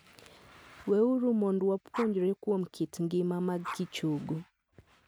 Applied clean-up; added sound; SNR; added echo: none; Dog; 18 dB; none.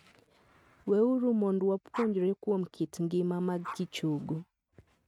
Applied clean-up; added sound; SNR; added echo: neural mask model RNNoise.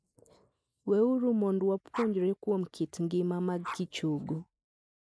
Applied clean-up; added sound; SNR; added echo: neural mask model Resemble Enhance denoiser.